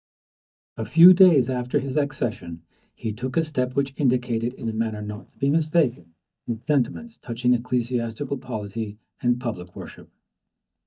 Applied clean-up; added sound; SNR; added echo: neural mask model DeepFilterNet 3.